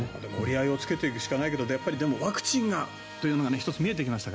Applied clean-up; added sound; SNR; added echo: none; none; none; none.